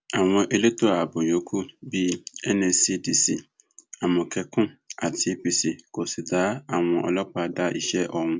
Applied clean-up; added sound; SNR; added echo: none; none; none; none.